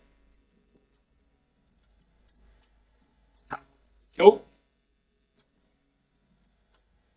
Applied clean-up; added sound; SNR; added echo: neural mask model DeepFilterNet 3.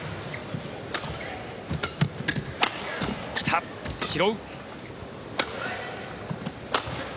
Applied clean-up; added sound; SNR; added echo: none; none; none; none.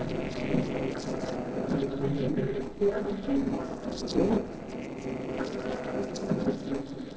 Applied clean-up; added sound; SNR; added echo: neural separator model SepFormer DNS4.